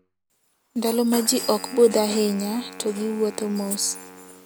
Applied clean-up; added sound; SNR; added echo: none; Wind instrument, woodwind instrument; 19 dB; none.